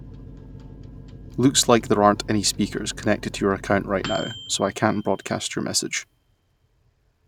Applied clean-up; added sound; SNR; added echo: none; Microwave oven; 16 dB; none.